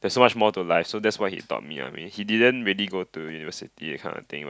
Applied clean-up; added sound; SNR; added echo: none; none; none; none.